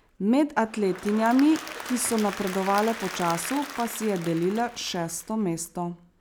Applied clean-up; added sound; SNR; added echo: none; Applause / Crowd; 13 dB; none.